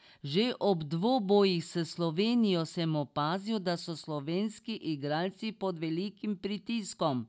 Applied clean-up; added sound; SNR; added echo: none; none; none; none.